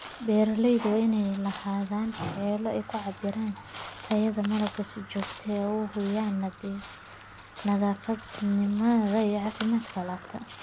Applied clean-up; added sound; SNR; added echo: none; Crow; 14 dB; none.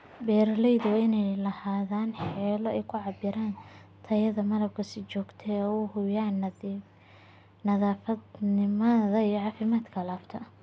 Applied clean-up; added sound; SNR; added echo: none; none; none; none.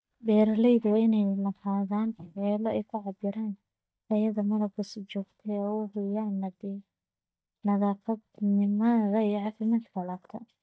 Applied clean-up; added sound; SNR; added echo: neural mask model DeepFilterNet 3.